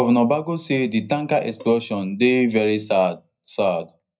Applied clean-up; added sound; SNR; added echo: neural mask model DeepFilterNet 3.